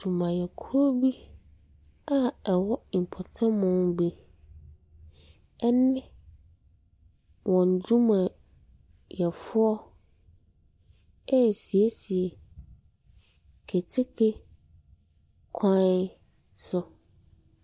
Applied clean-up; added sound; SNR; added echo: none; none; none; none.